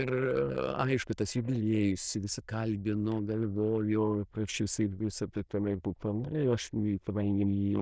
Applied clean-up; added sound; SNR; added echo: neural diffusion model UNIVERSE++.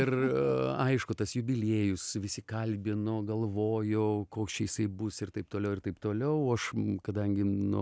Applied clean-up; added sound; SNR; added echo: none; none; none; none.